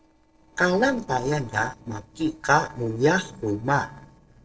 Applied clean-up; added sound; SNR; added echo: neural separator model SepFormer DNS4.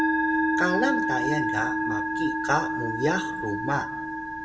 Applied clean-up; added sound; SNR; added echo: none; Musical instrument; -3 dB; reverberation time 1.0 s.